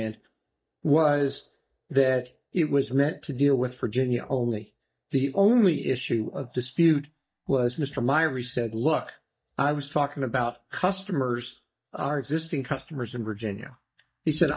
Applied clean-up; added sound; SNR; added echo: neural mask model DeepFilterNet 3.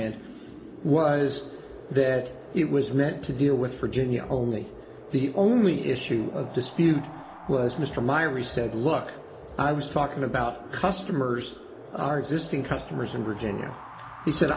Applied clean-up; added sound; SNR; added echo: none; Wind; 17 dB; reverberation time 0.4 s.